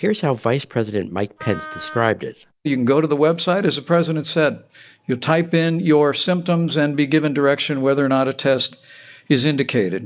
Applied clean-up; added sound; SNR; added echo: none; Wind instrument, woodwind instrument; 16 dB; none.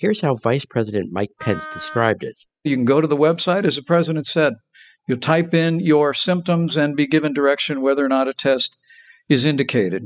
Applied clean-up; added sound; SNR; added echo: classical method spectral subtraction.